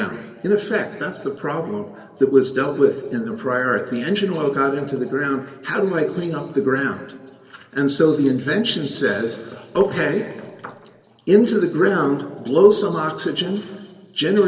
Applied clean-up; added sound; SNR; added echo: none; none; none; reverberation time 1.8 s.